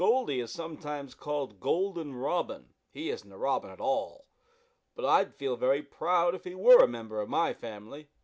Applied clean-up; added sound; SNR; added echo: none; none; none; none.